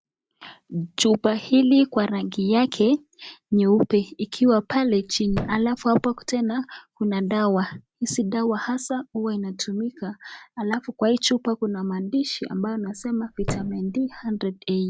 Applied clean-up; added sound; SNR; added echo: none; Thump, thud; 11 dB; none.